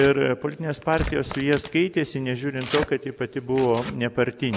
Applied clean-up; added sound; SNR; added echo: none; Tearing; 12 dB; none.